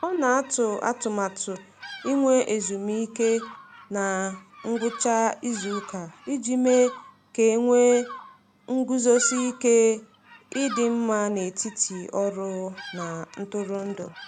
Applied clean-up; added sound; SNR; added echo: none; Bird vocalization, bird call, bird song; 17 dB; none.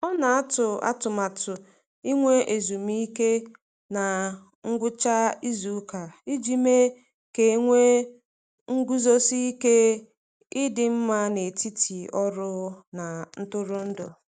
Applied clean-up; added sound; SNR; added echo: none; none; none; none.